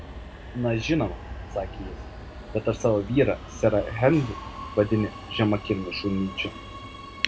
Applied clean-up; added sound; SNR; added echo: none; Subway, metro, underground; 12 dB; none.